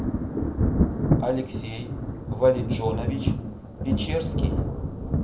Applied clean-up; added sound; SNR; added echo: none; Thunder; -4 dB; reverberation time 0.3 s.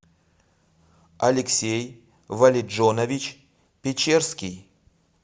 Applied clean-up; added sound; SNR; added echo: none; none; none; none.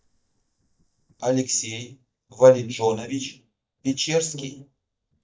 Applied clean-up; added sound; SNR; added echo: neural mask model DeepFilterNet 3.